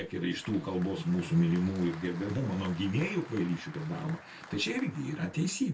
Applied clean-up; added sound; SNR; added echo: none; Applause; 18 dB; reverberation time 0.2 s.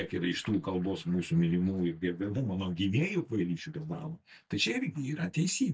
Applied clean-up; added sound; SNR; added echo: neural mask model DeepFilterNet 3.